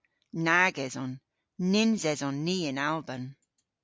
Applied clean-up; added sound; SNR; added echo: none; none; none; none.